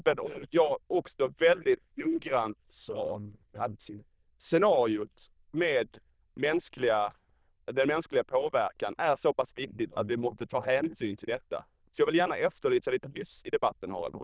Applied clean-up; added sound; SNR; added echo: neural diffusion model UNIVERSE++.